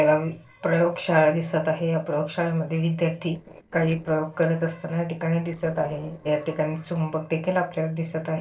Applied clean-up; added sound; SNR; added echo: neural separator model SepFormer DNS4.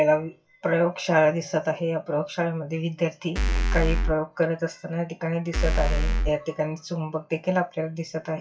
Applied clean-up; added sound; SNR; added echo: classical method WPE with log-MMSE.